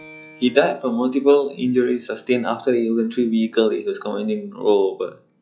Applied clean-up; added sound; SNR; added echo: classical method log-MMSE.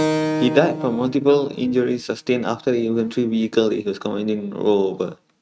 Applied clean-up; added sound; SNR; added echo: neural mask model RNNoise.